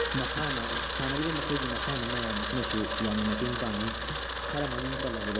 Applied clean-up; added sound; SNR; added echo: none; Camera; 0 dB; none.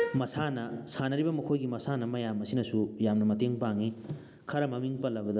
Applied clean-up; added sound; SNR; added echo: none; none; none; none.